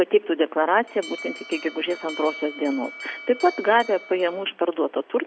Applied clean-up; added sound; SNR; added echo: none; Alarm; 17 dB; none.